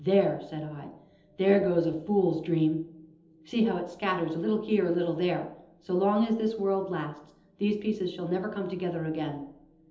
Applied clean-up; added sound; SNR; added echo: none; none; none; reverberation time 1.2 s.